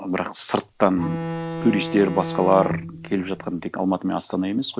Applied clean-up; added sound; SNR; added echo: none; Bowed string instrument; 7 dB; none.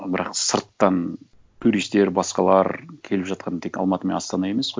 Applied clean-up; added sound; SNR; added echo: none; none; none; none.